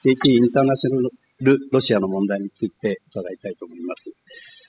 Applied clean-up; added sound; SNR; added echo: classical method spectral subtraction.